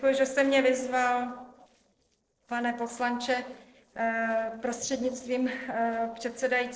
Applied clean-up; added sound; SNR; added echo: neural separator model SepFormer DNS4.